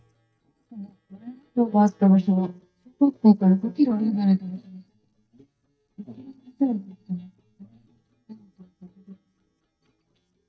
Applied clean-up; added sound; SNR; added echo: neural mask model DeepFilterNet 3.